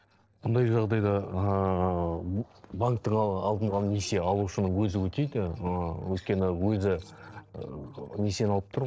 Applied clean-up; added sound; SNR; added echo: neural separator model SepFormer DNS4.